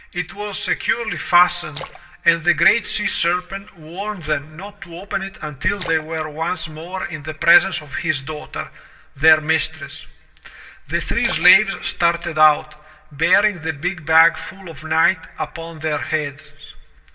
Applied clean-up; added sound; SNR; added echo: none; Splash, splatter; 18 dB; reverberation time 0.6 s.